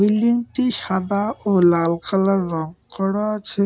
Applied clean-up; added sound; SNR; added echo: none; none; none; none.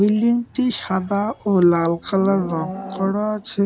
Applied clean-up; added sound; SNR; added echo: none; Livestock, farm animals, working animals; 16 dB; none.